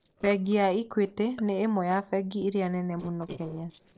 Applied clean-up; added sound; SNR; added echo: neural separator model SepFormer DNS4.